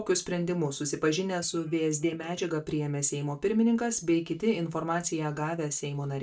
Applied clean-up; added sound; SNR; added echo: neural mask model DeepFilterNet 3.